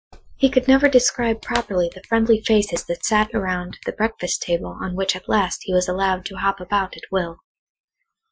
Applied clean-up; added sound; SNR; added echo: classical method Wiener filter.